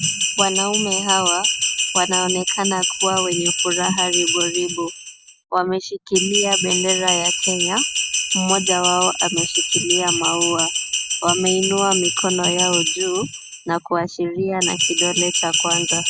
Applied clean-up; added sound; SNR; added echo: none; Bell; -1 dB; none.